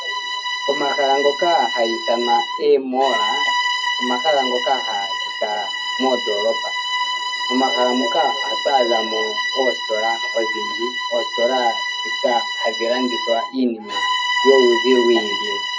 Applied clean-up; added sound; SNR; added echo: none; Bowed string instrument; 2 dB; reverberation time 0.3 s.